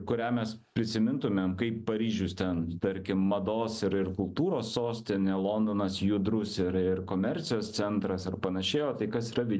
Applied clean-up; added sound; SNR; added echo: none; none; none; none.